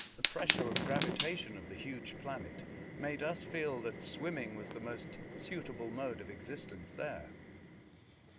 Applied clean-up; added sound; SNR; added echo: none; Fire; -2 dB; none.